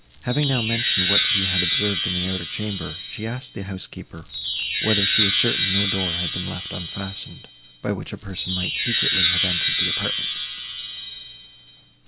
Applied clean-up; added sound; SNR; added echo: none; Wind chime; -5 dB; none.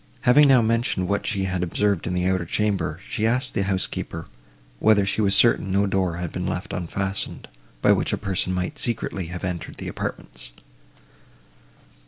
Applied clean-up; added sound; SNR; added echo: none; none; none; none.